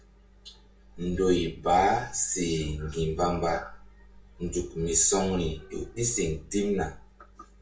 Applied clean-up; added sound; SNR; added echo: none; none; none; reverberation time 0.2 s.